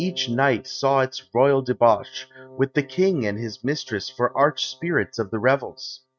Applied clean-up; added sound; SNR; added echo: neural mask model RNNoise.